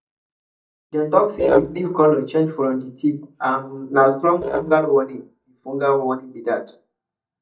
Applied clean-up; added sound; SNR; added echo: neural mask model DeepFilterNet 3.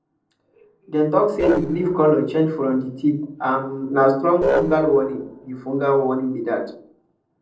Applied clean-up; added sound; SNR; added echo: neural separator model SepFormer DNS4.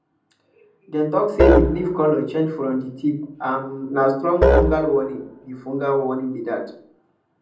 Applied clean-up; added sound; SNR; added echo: none; Musical instrument; 0 dB; reverberation time 0.6 s.